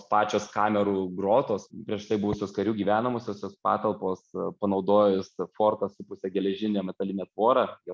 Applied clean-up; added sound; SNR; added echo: none; none; none; none.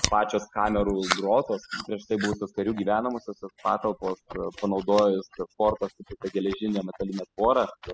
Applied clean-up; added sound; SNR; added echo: classical method spectral subtraction.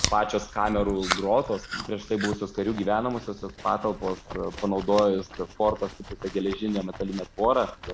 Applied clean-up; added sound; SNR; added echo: none; Chewing, mastication; 10 dB; none.